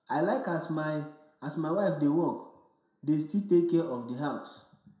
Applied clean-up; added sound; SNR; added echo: none; none; none; reverberation time 0.5 s.